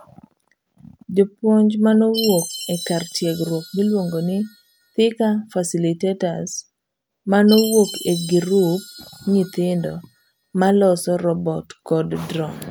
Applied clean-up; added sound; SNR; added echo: none; Chime; 16 dB; none.